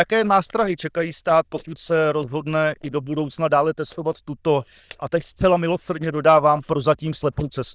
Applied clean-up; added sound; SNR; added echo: neural diffusion model UNIVERSE++.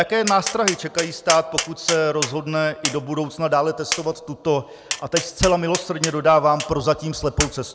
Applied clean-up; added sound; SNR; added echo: none; Tap; 8 dB; none.